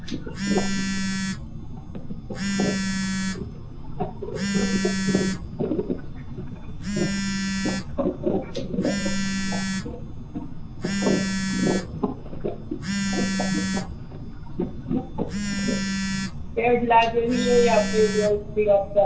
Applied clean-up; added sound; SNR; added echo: none; Telephone; 1 dB; reverberation time 1.9 s.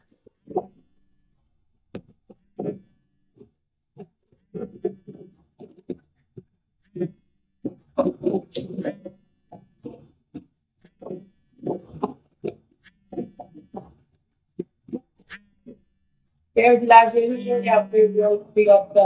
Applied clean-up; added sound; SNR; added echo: neural mask model DeepFilterNet 3.